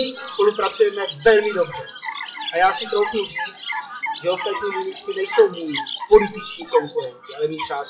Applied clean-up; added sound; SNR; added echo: classical method WPE with log-MMSE.